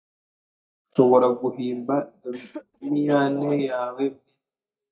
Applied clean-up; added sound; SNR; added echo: neural mask model DeepFilterNet 3.